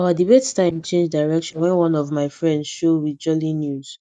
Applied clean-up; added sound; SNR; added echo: neural mask model DeepFilterNet 3.